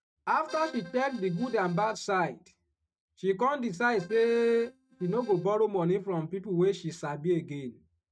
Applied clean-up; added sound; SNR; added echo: neural mask model RNNoise.